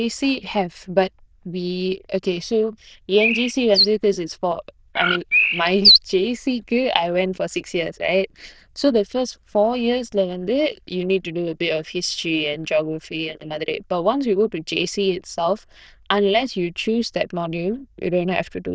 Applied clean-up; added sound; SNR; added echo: neural diffusion model UNIVERSE++.